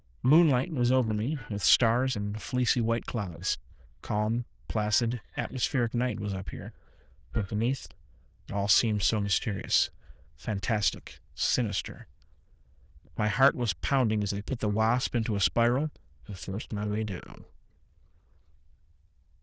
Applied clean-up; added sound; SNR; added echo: neural diffusion model UNIVERSE++.